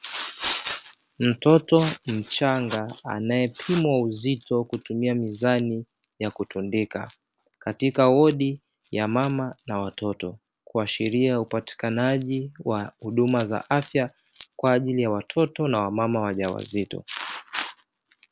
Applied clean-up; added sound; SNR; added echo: none; none; none; none.